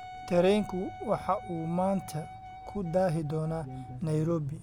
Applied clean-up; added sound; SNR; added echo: none; Wind instrument, woodwind instrument; 15 dB; none.